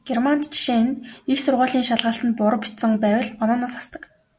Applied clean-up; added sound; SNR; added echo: none; none; none; none.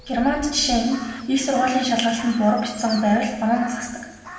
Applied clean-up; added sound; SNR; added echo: none; Crow; 17 dB; reverberation time 1.3 s.